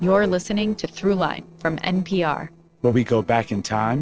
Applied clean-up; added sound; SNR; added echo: neural separator model SepFormer DNS4.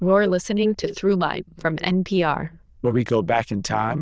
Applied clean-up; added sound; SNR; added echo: neural diffusion model UNIVERSE++.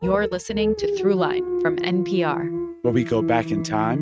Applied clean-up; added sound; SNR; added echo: neural mask model RNNoise.